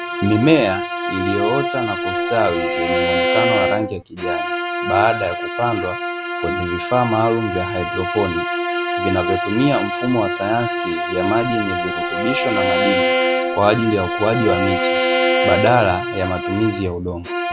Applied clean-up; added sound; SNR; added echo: none; Bowed string instrument + Bowed string instrument; 0 dB; none.